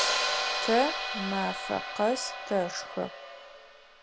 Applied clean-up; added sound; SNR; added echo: none; Hi-hat; 1 dB; none.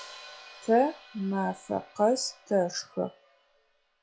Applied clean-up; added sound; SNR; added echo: classical method log-MMSE.